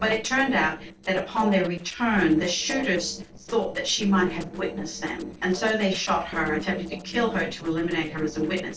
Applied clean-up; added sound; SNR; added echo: neural separator model SepFormer DNS4.